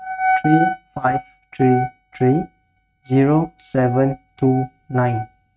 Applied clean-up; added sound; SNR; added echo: neural mask model RNNoise.